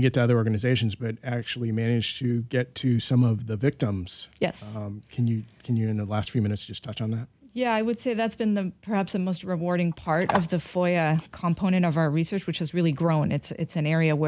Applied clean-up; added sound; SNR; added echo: none; Telephone; 8 dB; none.